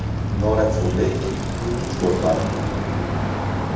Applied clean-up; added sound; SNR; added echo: none; Bicycle; -1 dB; reverberation time 0.8 s.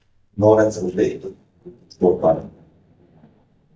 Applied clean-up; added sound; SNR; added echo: neural mask model DeepFilterNet 3.